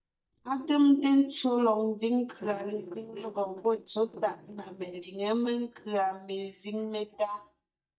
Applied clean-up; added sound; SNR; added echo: neural mask model DeepFilterNet 3.